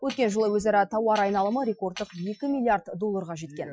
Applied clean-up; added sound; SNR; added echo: classical method Wiener filter.